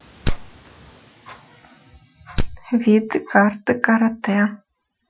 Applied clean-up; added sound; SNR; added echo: classical method Wiener filter.